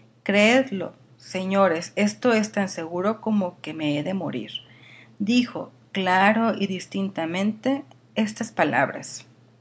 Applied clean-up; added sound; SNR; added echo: none; none; none; none.